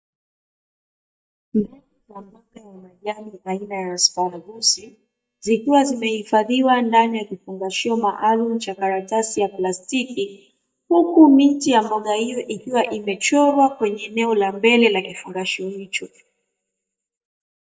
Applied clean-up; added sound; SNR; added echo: neural mask model DeepFilterNet 3.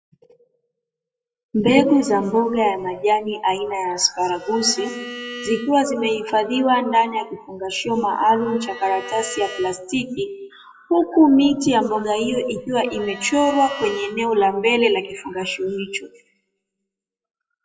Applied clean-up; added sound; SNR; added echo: classical method WPE with log-MMSE.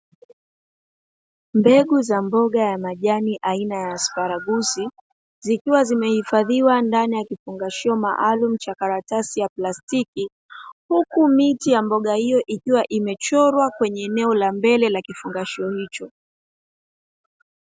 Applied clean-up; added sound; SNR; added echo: none; none; none; none.